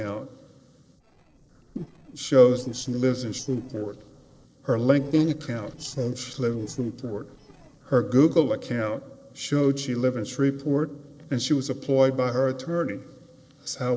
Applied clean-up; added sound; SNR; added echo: neural separator model SepFormer DNS4.